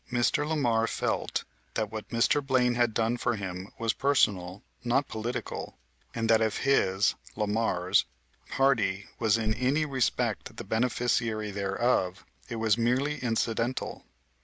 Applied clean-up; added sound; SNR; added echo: none; Bass drum; 5 dB; none.